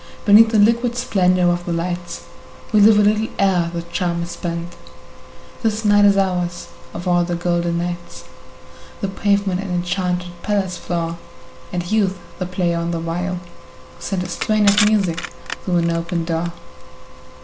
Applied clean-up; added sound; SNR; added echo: none; Crushing; 10 dB; none.